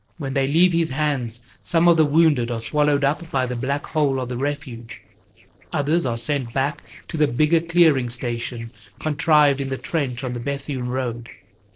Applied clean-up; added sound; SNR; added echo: neural separator model SepFormer DNS4.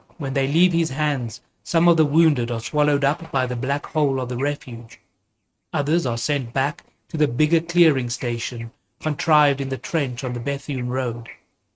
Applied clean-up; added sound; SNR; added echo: neural mask model RNNoise.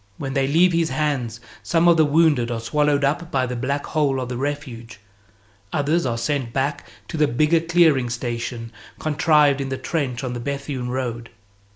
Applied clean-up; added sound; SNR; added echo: none; none; none; none.